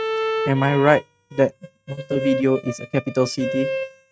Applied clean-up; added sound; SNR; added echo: neural mask model RNNoise.